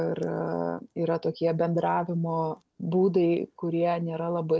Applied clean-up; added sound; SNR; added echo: none; none; none; none.